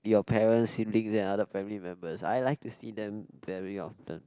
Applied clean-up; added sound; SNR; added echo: none; none; none; none.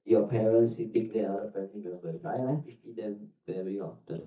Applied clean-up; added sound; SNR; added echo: neural mask model DeepFilterNet 3.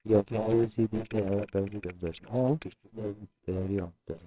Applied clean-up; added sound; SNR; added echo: neural separator model SepFormer WHAMR!.